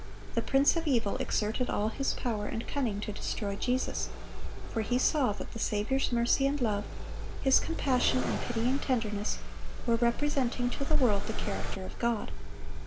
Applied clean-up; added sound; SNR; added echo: none; Accelerating, revving, vroom; -2 dB; none.